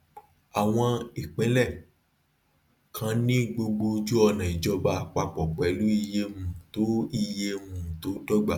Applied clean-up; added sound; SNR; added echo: none; none; none; none.